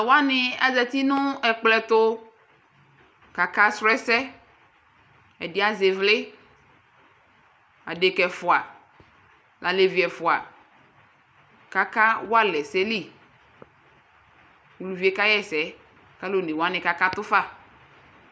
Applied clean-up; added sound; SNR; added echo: none; none; none; none.